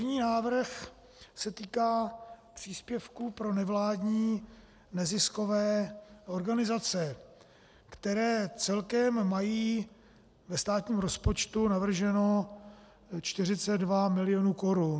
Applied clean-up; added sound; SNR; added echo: none; none; none; none.